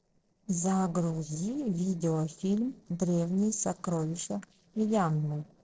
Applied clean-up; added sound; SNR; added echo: neural separator model SepFormer DNS4.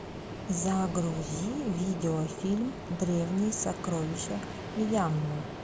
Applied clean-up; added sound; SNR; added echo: none; Ocean; 8 dB; none.